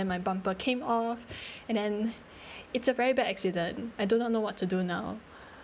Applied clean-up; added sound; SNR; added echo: none; none; none; none.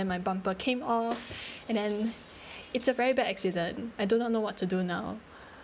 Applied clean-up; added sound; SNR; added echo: none; Shatter; 19 dB; none.